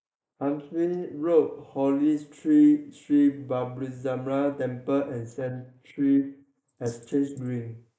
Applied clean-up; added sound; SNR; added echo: neural mask model Resemble Enhance denoiser.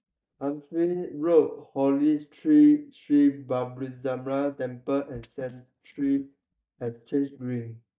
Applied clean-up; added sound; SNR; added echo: neural mask model DeepFilterNet 3.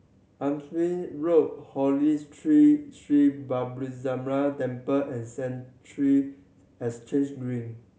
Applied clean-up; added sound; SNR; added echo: none; none; none; none.